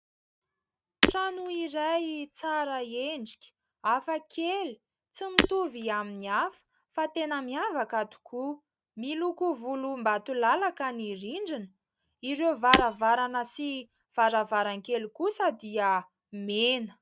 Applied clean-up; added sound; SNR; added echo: none; Shatter; 0 dB; none.